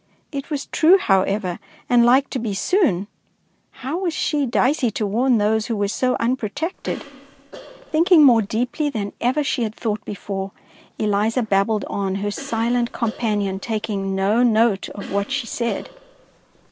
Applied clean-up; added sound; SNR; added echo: none; Cough; 19 dB; none.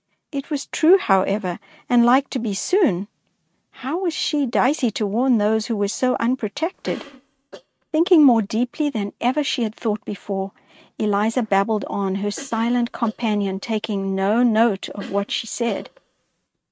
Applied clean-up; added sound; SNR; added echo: neural mask model RNNoise.